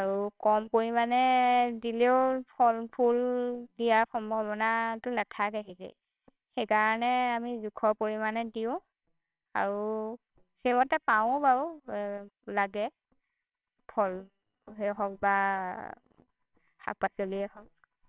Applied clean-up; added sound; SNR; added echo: neural separator model SepFormer WHAMR!.